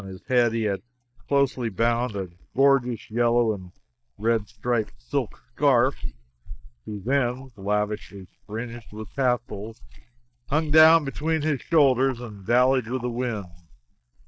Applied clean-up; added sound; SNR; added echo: neural mask model DeepFilterNet 3.